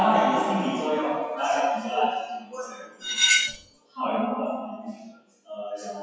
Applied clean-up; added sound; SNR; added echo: classical method WPE with log-MMSE.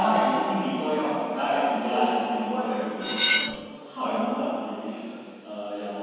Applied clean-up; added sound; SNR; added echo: none; Cutlery, silverware; -1 dB; reverberation time 2.1 s.